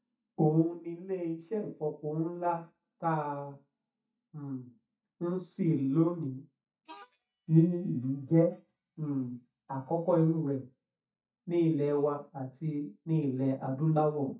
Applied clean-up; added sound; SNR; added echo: neural mask model DeepFilterNet 3.